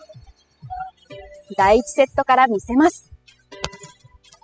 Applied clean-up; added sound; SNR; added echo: classical method spectral subtraction.